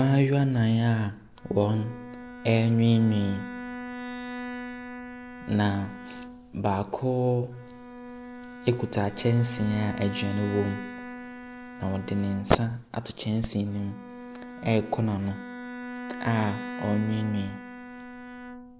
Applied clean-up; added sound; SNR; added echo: none; Bowed string instrument; 12 dB; none.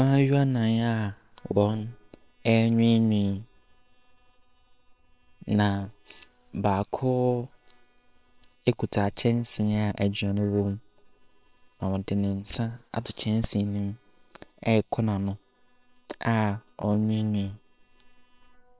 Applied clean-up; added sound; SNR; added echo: neural separator model SepFormer WHAM!.